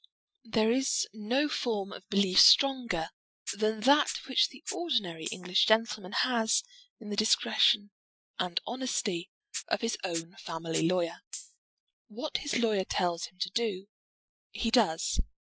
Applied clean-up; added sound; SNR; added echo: classical method Wiener filter.